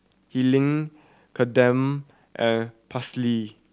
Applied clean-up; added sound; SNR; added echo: none; none; none; none.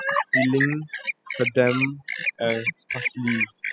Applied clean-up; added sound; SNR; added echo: classical method spectral subtraction.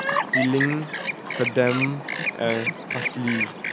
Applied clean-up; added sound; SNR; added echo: none; Chirp, tweet; 1 dB; none.